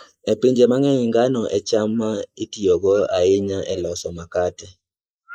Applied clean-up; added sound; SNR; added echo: neural mask model Resemble Enhance denoiser.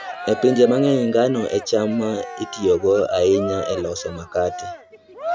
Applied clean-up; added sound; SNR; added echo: none; Cheering; 11 dB; none.